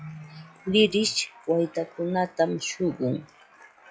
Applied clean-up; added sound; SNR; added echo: classical method log-MMSE.